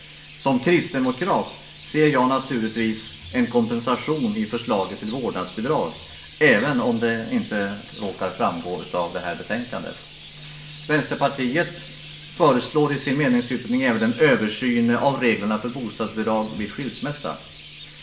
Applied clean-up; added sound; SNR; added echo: none; Chirp, tweet; 18 dB; reverberation time 0.4 s.